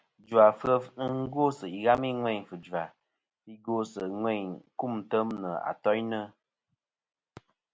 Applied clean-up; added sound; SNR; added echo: none; none; none; none.